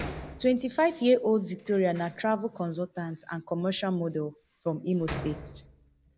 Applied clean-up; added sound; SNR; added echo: none; Door; 15 dB; none.